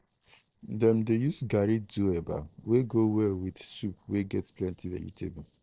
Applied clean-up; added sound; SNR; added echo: neural separator model SepFormer DNS4.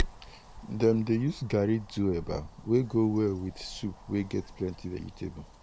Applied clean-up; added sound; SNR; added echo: none; Wind; 11 dB; none.